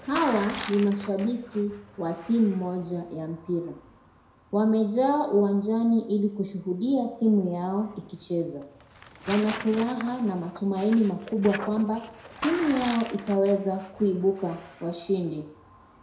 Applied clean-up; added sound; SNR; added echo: none; Tearing; 15 dB; reverberation time 0.6 s.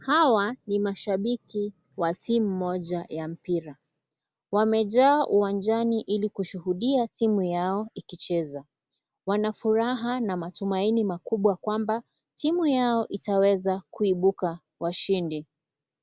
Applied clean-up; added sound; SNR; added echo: none; none; none; none.